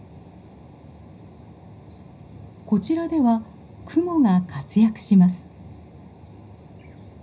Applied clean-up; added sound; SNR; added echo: none; none; none; reverberation time 0.4 s.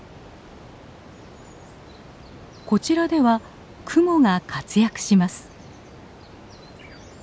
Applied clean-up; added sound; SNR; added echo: none; none; none; none.